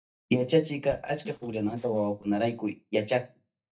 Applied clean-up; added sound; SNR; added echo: neural mask model DeepFilterNet 3.